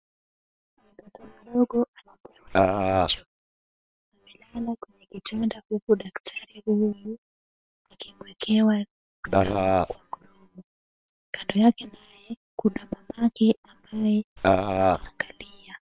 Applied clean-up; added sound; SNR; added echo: neural separator model SepFormer WHAM!.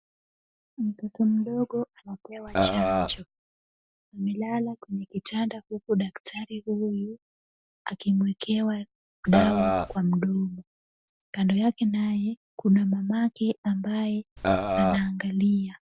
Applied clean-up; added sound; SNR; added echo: none; Burping, eructation; -2 dB; none.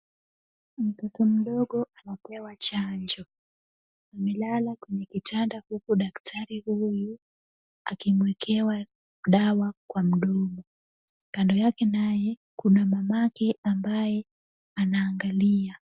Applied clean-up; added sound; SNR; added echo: none; none; none; none.